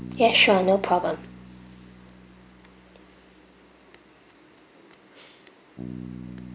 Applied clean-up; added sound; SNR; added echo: none; Bass guitar; 15 dB; none.